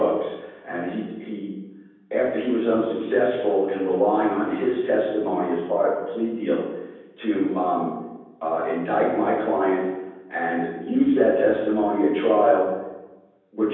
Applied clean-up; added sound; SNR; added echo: none; none; none; reverberation time 1.1 s.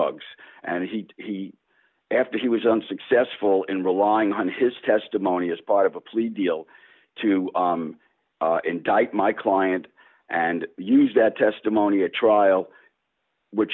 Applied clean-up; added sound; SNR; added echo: none; none; none; none.